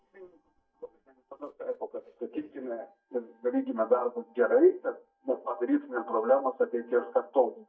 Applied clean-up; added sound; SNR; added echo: neural mask model DeepFilterNet 3.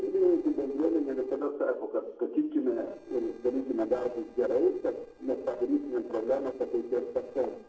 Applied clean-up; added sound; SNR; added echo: neural separator model SepFormer DNS4.